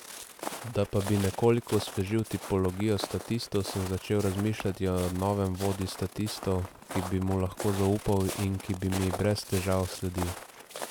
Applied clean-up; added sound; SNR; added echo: none; Walk, footsteps; 12 dB; none.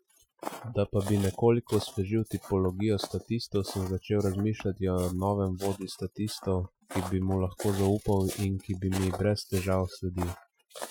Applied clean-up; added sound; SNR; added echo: classical method Wiener filter.